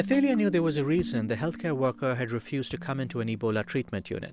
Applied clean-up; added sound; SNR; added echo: none; none; none; none.